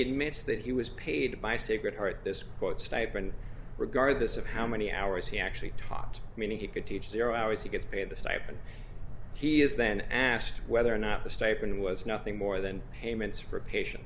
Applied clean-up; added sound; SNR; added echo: none; none; none; none.